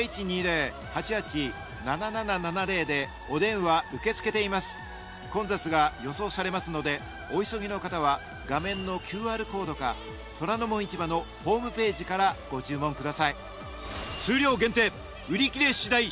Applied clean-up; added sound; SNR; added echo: none; none; none; none.